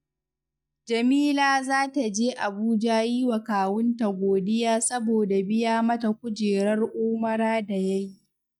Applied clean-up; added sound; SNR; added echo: neural mask model DeepFilterNet 3.